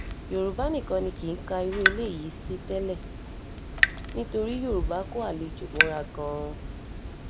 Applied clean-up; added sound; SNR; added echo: none; Drip / Water tap, faucet; -1 dB; none.